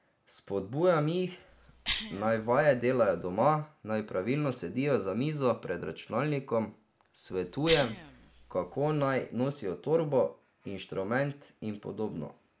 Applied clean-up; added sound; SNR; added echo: none; Cough; 10 dB; none.